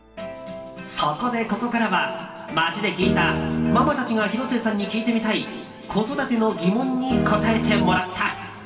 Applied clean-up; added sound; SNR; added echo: none; Guitar; -2 dB; reverberation time 2.2 s.